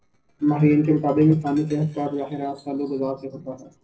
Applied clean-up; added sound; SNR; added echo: neural separator model SepFormer DNS4.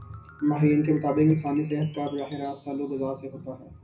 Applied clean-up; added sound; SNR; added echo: none; Wind chime / Percussion; -2 dB; reverberation time 0.4 s.